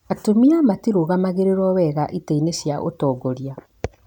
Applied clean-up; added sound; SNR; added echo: none; none; none; none.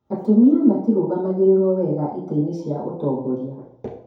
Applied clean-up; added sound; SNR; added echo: none; none; none; reverberation time 2.3 s.